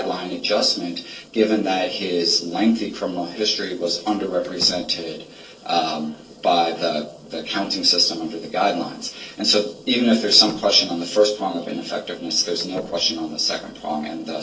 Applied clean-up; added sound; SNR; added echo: neural separator model SepFormer DNS4.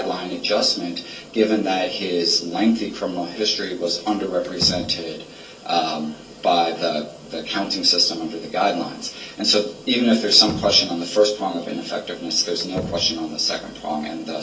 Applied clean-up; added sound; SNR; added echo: none; Slam; 15 dB; reverberation time 0.2 s.